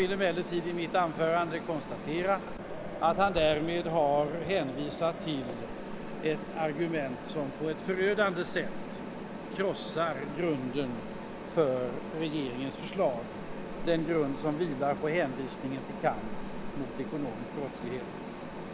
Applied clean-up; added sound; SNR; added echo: none; Mechanisms; 7 dB; none.